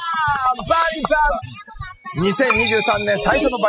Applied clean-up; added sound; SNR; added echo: classical method spectral subtraction.